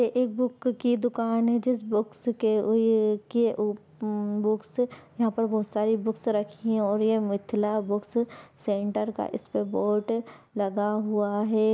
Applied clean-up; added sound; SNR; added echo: none; none; none; none.